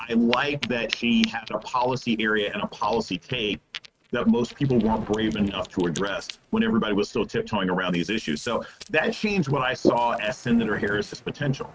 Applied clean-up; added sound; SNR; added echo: neural mask model RNNoise.